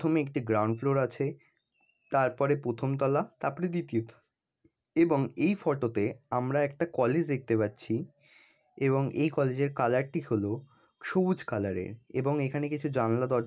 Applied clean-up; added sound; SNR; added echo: none; none; none; none.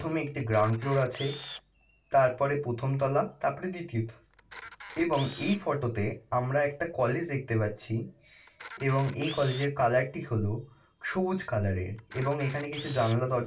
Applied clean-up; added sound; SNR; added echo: none; Camera; 19 dB; reverberation time 0.2 s.